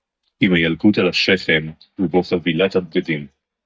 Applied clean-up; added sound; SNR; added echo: neural mask model DeepFilterNet 3.